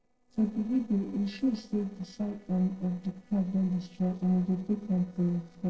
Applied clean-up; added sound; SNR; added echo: neural separator model SepFormer DNS4.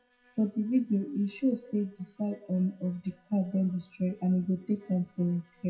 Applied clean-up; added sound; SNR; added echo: classical method WPE with log-MMSE.